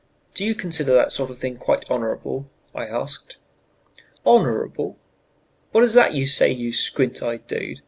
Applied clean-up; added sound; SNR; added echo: none; none; none; none.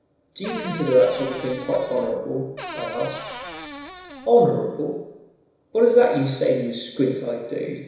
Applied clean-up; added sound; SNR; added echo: none; Cupboard open or close / Door; 12 dB; reverberation time 1.0 s.